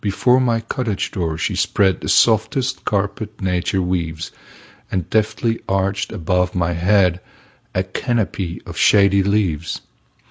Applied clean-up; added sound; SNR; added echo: none; none; none; none.